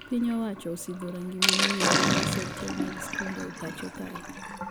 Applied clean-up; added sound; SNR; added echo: none; Sink (filling or washing); -4 dB; none.